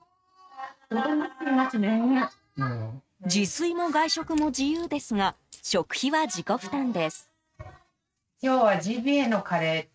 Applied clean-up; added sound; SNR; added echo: neural mask model RNNoise.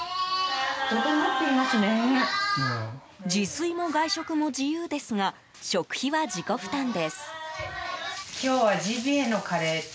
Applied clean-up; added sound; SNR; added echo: none; none; none; none.